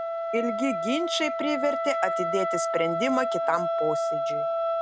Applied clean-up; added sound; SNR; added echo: none; Wind instrument, woodwind instrument; -2 dB; none.